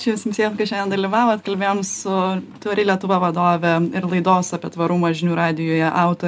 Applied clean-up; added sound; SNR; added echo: none; none; none; none.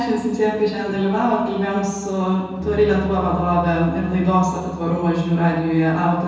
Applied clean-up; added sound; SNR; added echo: none; Bass guitar; 17 dB; reverberation time 1.2 s.